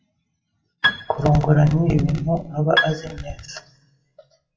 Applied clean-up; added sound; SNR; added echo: classical method WPE with log-MMSE.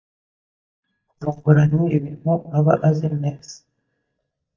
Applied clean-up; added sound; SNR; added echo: neural mask model DeepFilterNet 3.